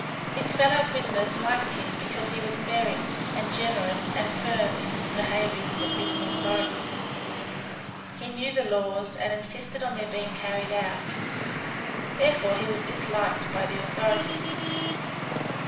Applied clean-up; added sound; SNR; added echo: none; Traffic noise, roadway noise; 1 dB; reverberation time 0.7 s.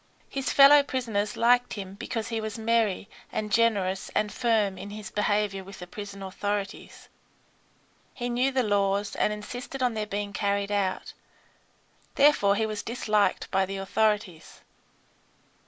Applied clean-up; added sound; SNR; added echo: none; none; none; none.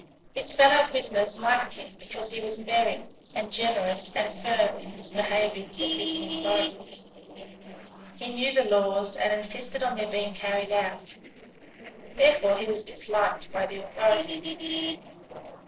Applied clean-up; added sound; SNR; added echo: neural separator model SepFormer DNS4.